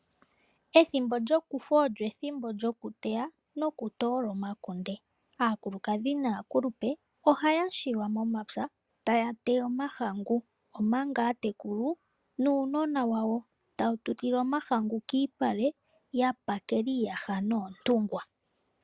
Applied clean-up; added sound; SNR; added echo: none; none; none; none.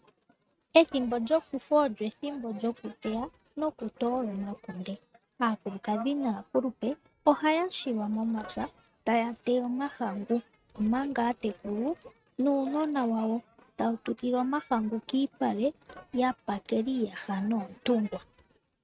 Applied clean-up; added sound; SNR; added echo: neural mask model RNNoise.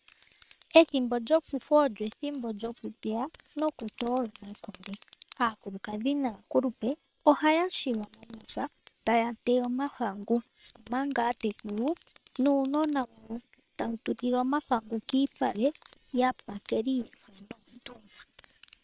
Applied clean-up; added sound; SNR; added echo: neural separator model SepFormer WHAM!.